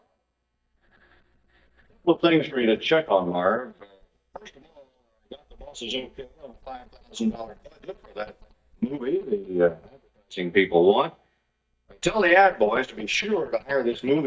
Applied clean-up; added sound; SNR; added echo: neural mask model DeepFilterNet 3.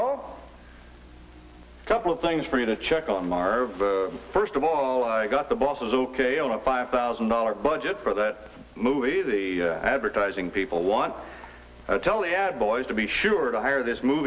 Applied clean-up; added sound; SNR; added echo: none; none; none; none.